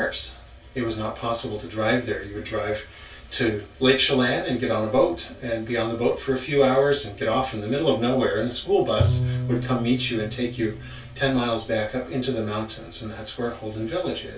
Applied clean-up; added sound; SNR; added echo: none; Bowed string instrument; 4 dB; reverberation time 0.2 s.